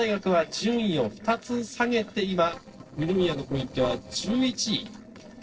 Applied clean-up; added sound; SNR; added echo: neural separator model SepFormer DNS4.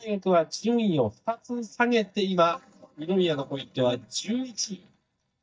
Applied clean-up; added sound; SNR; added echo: neural mask model DeepFilterNet 3.